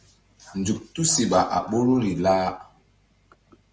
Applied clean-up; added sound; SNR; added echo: none; none; none; none.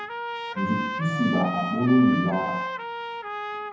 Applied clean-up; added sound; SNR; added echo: none; Trumpet; 5 dB; reverberation time 0.9 s.